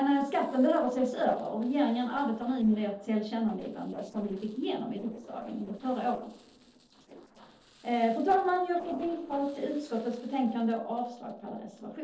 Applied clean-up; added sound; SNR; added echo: neural separator model SepFormer DNS4.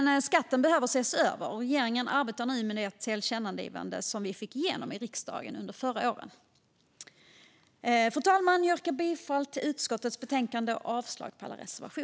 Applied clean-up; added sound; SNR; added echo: none; none; none; none.